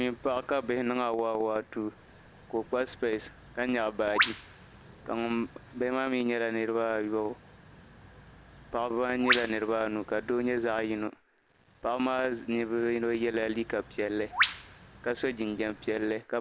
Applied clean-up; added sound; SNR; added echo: none; Bird vocalization, bird call, bird song; 5 dB; none.